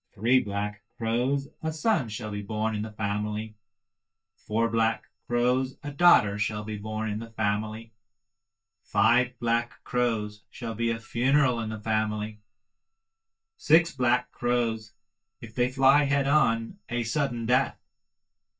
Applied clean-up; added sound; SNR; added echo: neural mask model DeepFilterNet 3.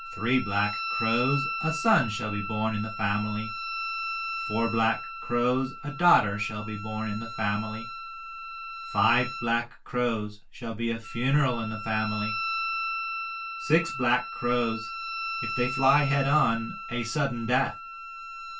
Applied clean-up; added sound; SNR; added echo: none; Wind instrument, woodwind instrument; 7 dB; reverberation time 0.2 s.